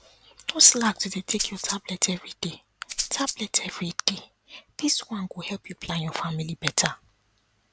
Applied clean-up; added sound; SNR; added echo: none; Rattle (instrument); 6 dB; none.